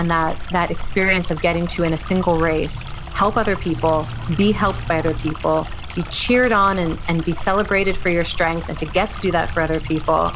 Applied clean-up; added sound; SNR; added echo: none; Stream + Engine / Truck; 7 dB; none.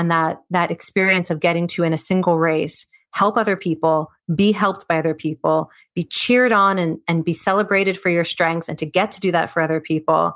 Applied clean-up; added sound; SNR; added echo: none; none; none; none.